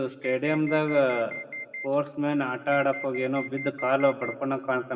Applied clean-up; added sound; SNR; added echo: none; Alarm; 11 dB; reverberation time 1.5 s.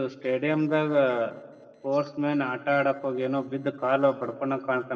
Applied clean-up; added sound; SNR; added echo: neural separator model SepFormer DNS4.